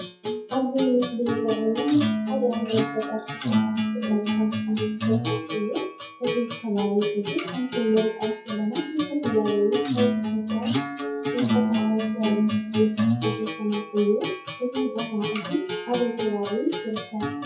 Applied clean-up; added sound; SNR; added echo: classical method WPE with log-MMSE.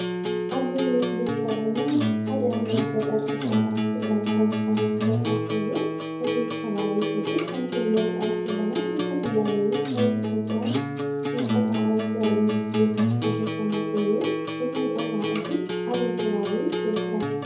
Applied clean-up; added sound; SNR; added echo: none; Acoustic guitar; -2 dB; reverberation time 0.7 s.